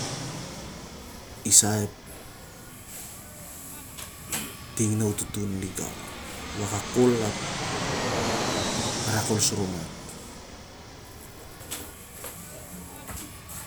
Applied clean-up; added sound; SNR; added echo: none; Fixed-wing aircraft, airplane; 5 dB; none.